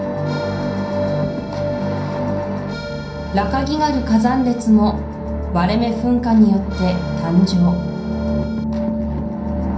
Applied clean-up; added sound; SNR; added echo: none; Accordion; 19 dB; reverberation time 0.6 s.